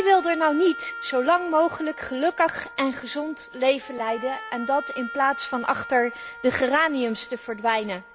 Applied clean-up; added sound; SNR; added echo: none; Wind instrument, woodwind instrument; 13 dB; none.